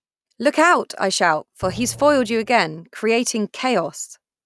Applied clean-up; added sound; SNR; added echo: neural mask model RNNoise.